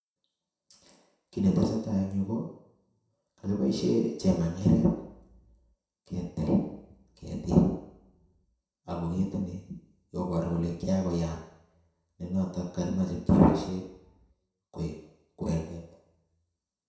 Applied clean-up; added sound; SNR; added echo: none; none; none; reverberation time 0.7 s.